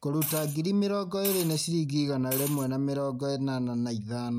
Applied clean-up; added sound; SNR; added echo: none; Liquid; 9 dB; none.